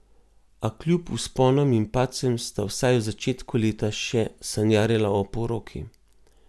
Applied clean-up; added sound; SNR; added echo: none; none; none; none.